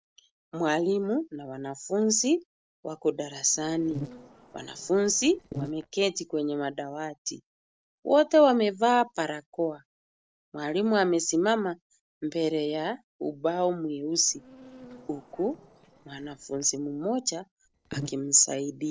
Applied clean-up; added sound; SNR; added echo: neural separator model SepFormer DNS4.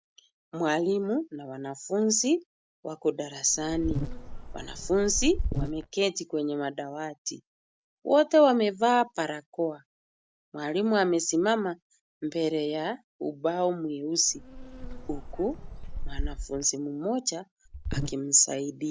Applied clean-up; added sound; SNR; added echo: none; Buzz + Insect; 4 dB; none.